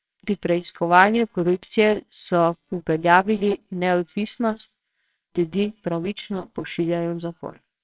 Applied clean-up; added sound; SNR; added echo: neural separator model SepFormer WHAMR!.